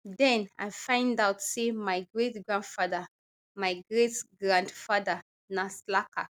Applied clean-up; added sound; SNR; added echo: none; none; none; none.